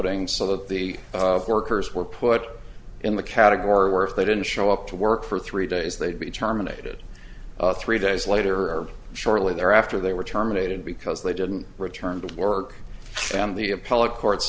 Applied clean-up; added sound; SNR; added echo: none; none; none; none.